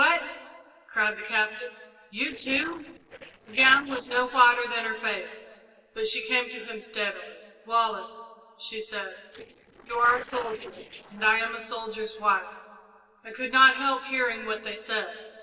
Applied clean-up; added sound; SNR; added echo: neural separator model SepFormer DNS4.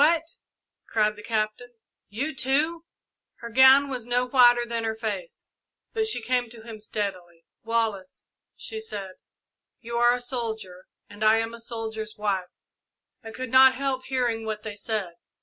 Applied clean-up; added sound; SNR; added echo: none; none; none; none.